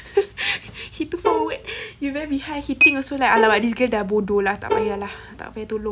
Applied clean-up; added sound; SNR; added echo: none; Bowed string instrument + Chink, clink; 3 dB; none.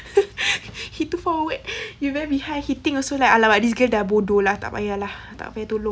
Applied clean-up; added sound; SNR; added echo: none; none; none; none.